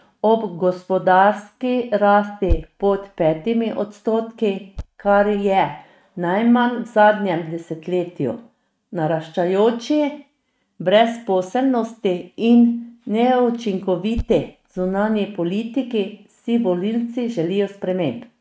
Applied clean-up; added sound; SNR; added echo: neural mask model RNNoise.